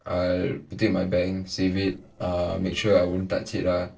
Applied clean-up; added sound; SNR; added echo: neural separator model SepFormer DNS4.